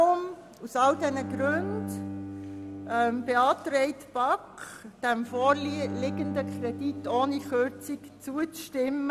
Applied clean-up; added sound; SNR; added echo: none; Bowed string instrument; 10 dB; none.